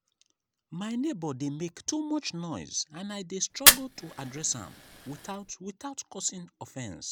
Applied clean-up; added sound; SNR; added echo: none; Fire; -4 dB; none.